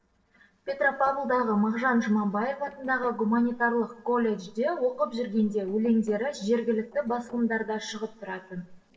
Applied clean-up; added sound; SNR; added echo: neural separator model SepFormer DNS4.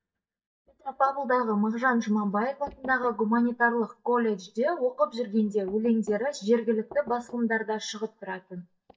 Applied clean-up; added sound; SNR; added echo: neural mask model DeepFilterNet 3.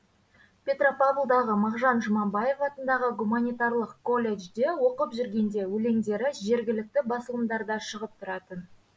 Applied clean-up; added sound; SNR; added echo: none; none; none; none.